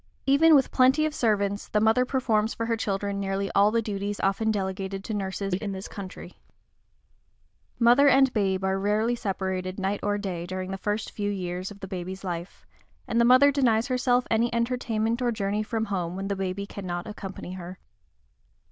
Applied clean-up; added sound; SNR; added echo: neural diffusion model UNIVERSE++.